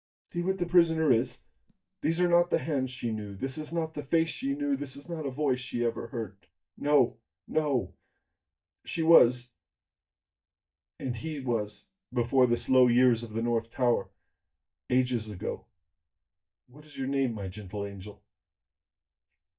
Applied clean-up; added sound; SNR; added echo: neural mask model DeepFilterNet 3.